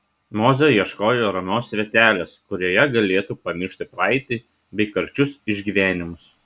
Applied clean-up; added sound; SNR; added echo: none; none; none; none.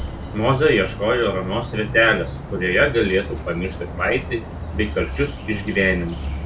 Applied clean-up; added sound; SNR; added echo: none; Bird; 8 dB; reverberation time 0.2 s.